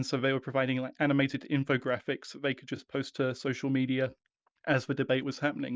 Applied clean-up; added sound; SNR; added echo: none; none; none; none.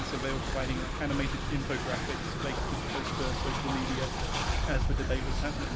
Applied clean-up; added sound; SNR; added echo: none; Train; -5 dB; none.